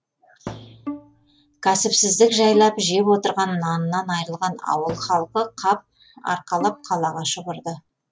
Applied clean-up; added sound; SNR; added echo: none; Bowed string instrument + Thump, thud; 16 dB; none.